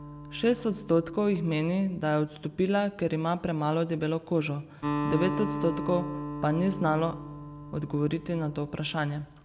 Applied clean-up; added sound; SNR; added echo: none; Acoustic guitar; 9 dB; none.